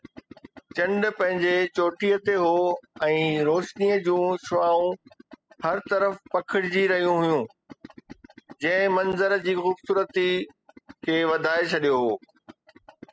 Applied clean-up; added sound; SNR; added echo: classical method spectral subtraction.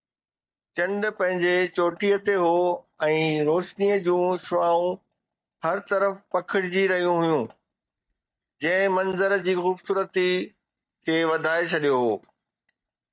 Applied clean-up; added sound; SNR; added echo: neural mask model DeepFilterNet 3.